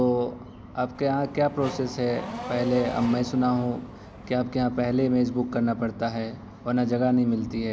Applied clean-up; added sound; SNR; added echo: none; Race car, auto racing / Accelerating, revving, vroom; 12 dB; none.